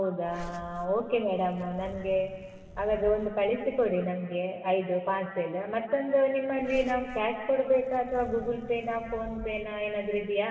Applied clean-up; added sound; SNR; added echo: none; Zipper (clothing); 17 dB; reverberation time 2.1 s.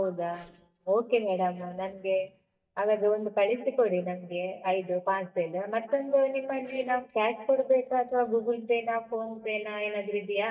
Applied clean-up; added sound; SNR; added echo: neural mask model DeepFilterNet 3.